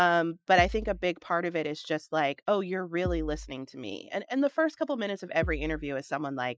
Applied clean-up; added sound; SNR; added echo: classical method Wiener filter.